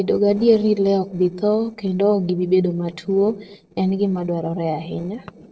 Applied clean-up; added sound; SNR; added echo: neural separator model SepFormer DNS4.